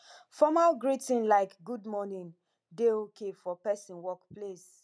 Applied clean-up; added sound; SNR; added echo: none; none; none; none.